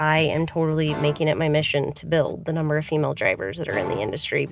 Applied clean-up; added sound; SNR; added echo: none; none; none; none.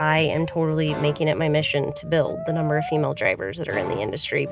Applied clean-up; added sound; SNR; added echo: none; Brass instrument; 13 dB; none.